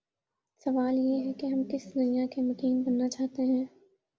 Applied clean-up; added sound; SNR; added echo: none; none; none; none.